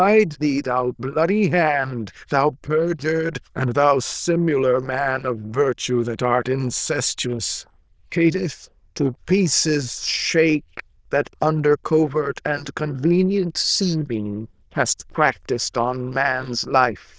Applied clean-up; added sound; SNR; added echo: neural diffusion model UNIVERSE++.